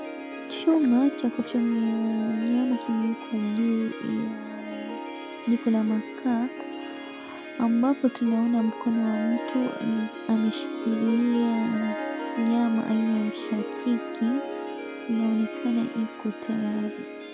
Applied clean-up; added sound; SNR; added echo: none; Harp; 9 dB; none.